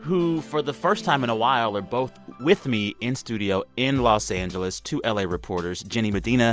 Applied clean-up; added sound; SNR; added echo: none; none; none; none.